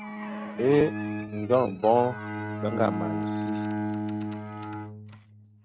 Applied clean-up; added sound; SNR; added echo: neural mask model RNNoise.